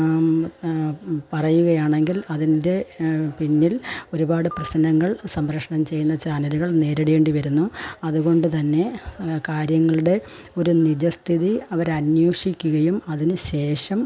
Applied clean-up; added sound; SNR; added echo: none; Telephone; 19 dB; none.